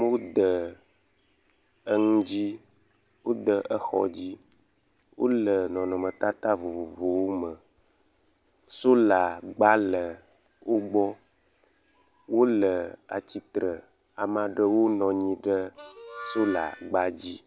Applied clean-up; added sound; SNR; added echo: none; Harmonica; 15 dB; none.